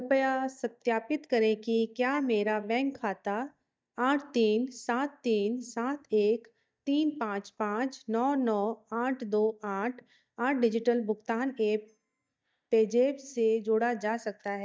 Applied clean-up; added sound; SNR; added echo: neural mask model DeepFilterNet 3.